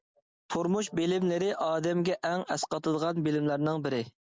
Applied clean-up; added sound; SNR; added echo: none; none; none; none.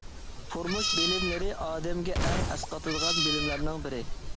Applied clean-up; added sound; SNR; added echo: none; Meow + Glass; -3 dB; none.